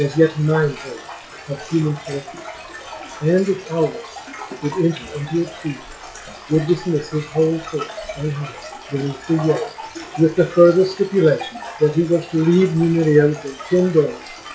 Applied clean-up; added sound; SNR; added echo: classical method log-MMSE.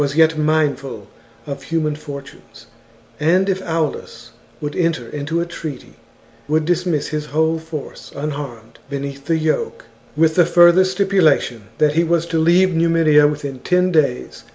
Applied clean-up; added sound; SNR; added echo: none; none; none; none.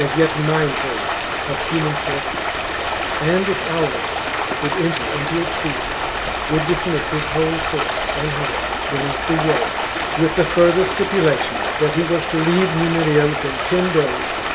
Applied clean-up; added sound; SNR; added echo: none; Stream; 1 dB; none.